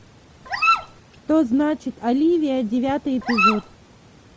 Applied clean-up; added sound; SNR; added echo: none; Dog; 1 dB; none.